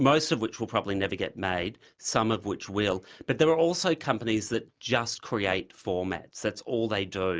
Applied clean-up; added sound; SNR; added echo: none; none; none; none.